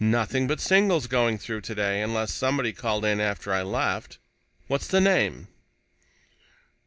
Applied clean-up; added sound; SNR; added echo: none; Cough; 18 dB; none.